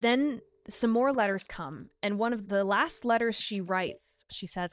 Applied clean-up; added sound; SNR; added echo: neural mask model DeepFilterNet 3.